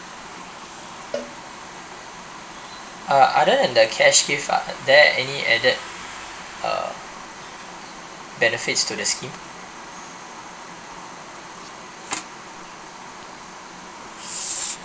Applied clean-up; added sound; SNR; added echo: none; Cowbell; 16 dB; none.